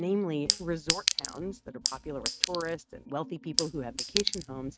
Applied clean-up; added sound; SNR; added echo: neural mask model RNNoise.